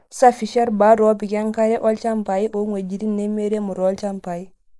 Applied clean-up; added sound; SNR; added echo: neural mask model Resemble Enhance denoiser.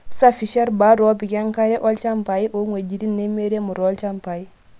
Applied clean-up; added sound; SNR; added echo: none; none; none; none.